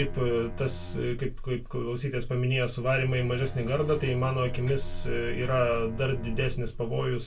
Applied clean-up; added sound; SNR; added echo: none; Bowed string instrument; 16 dB; reverberation time 0.2 s.